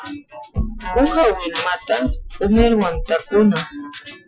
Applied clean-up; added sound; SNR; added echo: classical method Wiener filter.